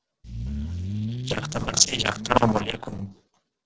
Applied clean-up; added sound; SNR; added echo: neural separator model SepFormer DNS4.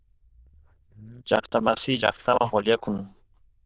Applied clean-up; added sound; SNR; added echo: neural diffusion model UNIVERSE++.